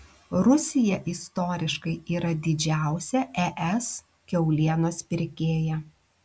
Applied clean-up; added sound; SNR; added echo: none; none; none; none.